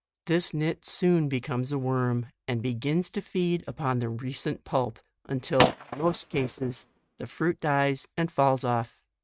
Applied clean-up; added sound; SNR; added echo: neural mask model RNNoise.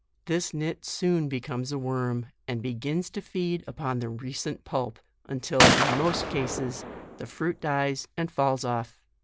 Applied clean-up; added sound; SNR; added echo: none; Gunshot, gunfire; -3 dB; none.